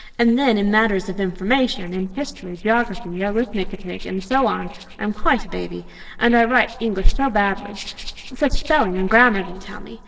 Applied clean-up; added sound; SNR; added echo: neural separator model SepFormer DNS4.